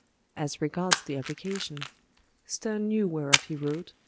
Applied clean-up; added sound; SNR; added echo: none; Splash, splatter; 2 dB; none.